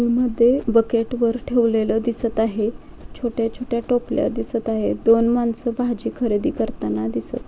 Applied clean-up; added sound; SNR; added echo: none; Run; 17 dB; none.